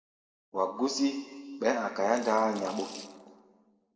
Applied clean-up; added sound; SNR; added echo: none; Rattle / Rattle (instrument); 17 dB; reverberation time 1.6 s.